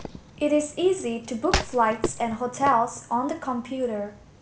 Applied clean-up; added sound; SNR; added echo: none; Wood; 9 dB; none.